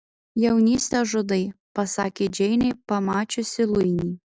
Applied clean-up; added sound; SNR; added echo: none; none; none; none.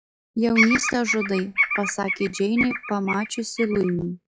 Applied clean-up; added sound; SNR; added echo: classical method log-MMSE.